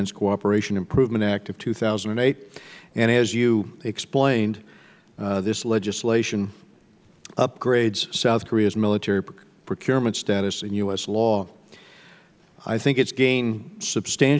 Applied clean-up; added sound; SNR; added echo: none; none; none; none.